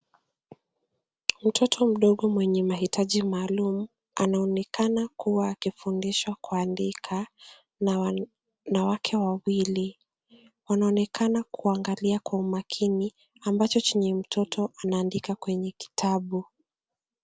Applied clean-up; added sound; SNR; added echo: none; none; none; none.